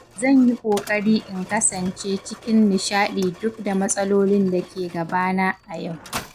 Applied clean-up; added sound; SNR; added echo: none; Mechanisms; 19 dB; none.